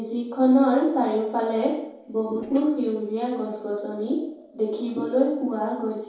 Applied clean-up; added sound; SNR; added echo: neural separator model SepFormer DNS4.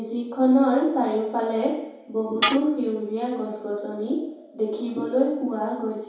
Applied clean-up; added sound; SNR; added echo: none; Tools; 8 dB; reverberation time 0.8 s.